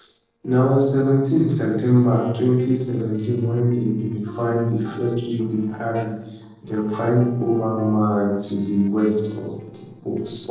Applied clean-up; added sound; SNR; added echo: neural separator model SepFormer DNS4.